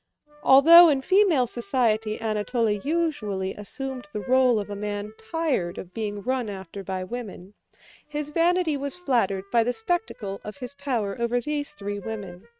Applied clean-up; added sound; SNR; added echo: neural mask model RNNoise.